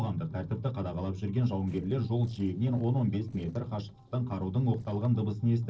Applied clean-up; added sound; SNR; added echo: neural separator model SepFormer DNS4.